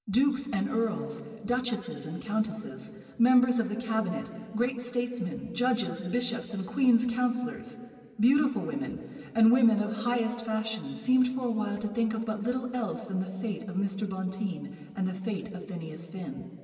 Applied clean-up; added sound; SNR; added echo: none; none; none; reverberation time 2.4 s.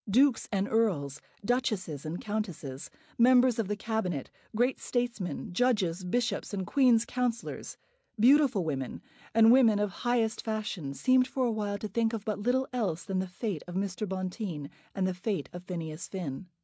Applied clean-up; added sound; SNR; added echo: none; none; none; none.